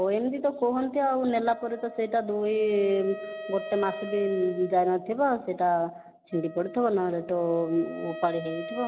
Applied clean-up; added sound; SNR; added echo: none; Wind instrument, woodwind instrument; 14 dB; none.